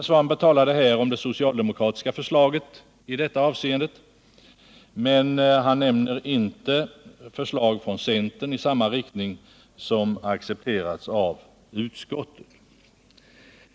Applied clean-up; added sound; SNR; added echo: none; none; none; none.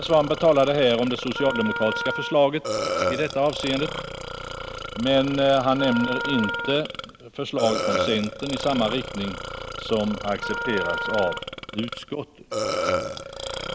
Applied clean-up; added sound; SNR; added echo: none; Burping, eructation + Wind instrument, woodwind instrument; 5 dB; none.